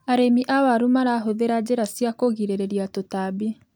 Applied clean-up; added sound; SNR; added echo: none; none; none; none.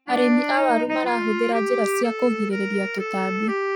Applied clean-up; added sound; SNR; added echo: classical method Wiener filter.